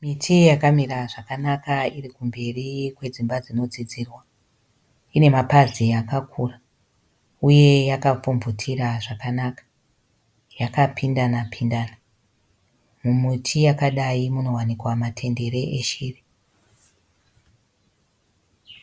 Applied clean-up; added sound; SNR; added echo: none; none; none; none.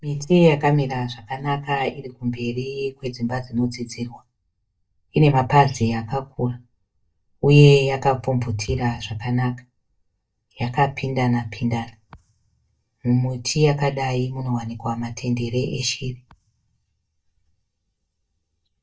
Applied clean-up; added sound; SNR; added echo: neural mask model DeepFilterNet 3.